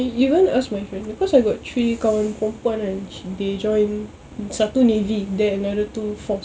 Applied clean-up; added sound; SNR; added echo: none; none; none; none.